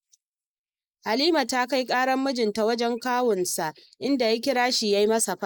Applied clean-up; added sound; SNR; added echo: neural mask model Resemble Enhance denoiser.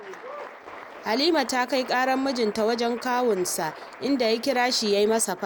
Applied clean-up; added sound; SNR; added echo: none; Applause; 16 dB; none.